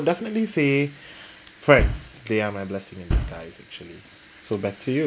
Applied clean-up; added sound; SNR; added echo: none; Bass drum; 3 dB; none.